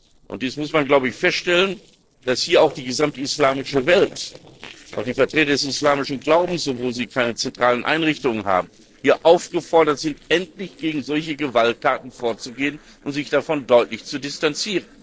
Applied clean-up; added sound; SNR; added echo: neural separator model SepFormer DNS4.